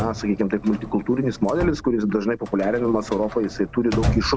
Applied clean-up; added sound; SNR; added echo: none; Drawer open or close; 8 dB; none.